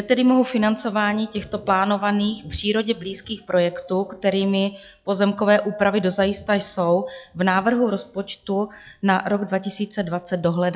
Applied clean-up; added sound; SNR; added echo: classical method log-MMSE.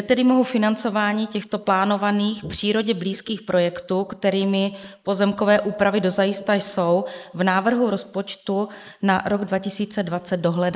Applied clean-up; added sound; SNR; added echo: neural mask model Resemble Enhance denoiser.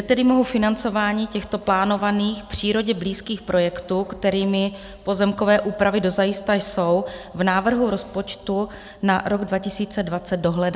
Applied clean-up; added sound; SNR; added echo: none; none; none; none.